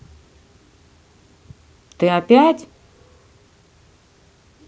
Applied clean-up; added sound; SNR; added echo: none; none; none; none.